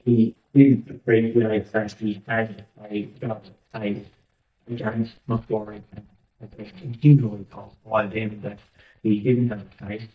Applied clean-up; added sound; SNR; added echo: neural mask model DeepFilterNet 3.